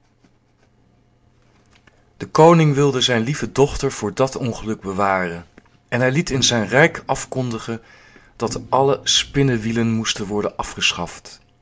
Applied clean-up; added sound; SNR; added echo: none; Organ; 18 dB; none.